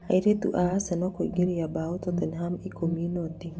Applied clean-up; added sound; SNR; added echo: none; Alarm; 8 dB; none.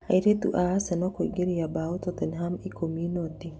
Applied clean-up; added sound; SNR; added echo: none; none; none; none.